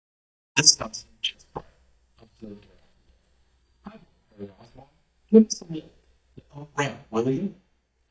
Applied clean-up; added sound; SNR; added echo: neural mask model DeepFilterNet 3.